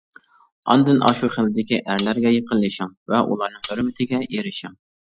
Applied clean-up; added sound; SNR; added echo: classical method Wiener filter.